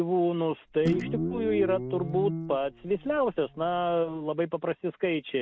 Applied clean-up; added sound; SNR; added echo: none; Guitar; 7 dB; none.